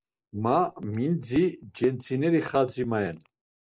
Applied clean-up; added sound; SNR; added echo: neural mask model Resemble Enhance denoiser.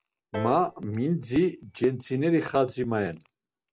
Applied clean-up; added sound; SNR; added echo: none; Piano; 15 dB; none.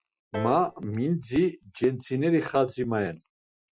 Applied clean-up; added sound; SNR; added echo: classical method Wiener filter.